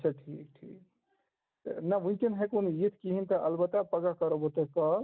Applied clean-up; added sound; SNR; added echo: none; none; none; none.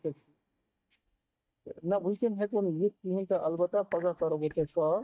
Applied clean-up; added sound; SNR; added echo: neural mask model DeepFilterNet 3.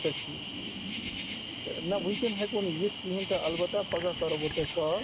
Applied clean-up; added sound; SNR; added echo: none; Cricket; 4 dB; none.